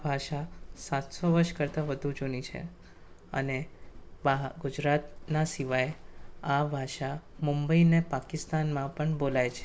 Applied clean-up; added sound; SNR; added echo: none; Livestock, farm animals, working animals; 17 dB; none.